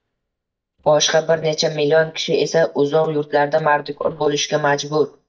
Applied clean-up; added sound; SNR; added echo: neural mask model DeepFilterNet 3.